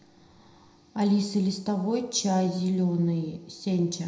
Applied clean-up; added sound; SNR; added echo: none; none; none; reverberation time 0.7 s.